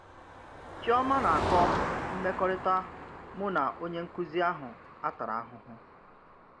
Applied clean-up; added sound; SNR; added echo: none; Motor vehicle (road); 5 dB; none.